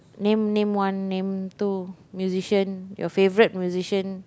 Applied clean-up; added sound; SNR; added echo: none; none; none; none.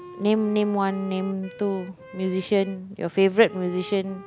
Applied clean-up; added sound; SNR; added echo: none; Wind instrument, woodwind instrument; 19 dB; none.